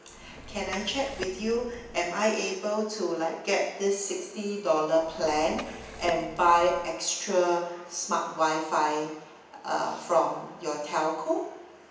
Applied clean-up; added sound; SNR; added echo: none; Liquid; 15 dB; reverberation time 0.9 s.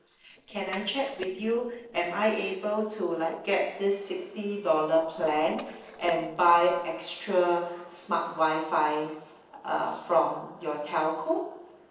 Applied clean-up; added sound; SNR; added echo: neural separator model SepFormer DNS4.